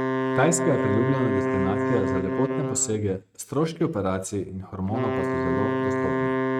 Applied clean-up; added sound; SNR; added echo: neural mask model RNNoise.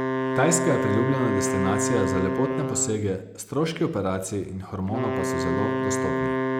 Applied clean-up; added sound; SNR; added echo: none; Wind instrument, woodwind instrument; 0 dB; none.